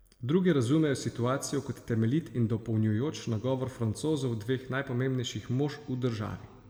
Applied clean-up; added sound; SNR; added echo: none; none; none; reverberation time 1.2 s.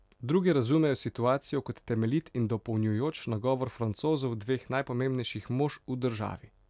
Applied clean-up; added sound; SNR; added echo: none; none; none; none.